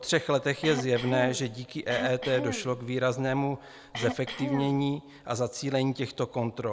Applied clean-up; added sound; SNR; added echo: none; Cough; 8 dB; none.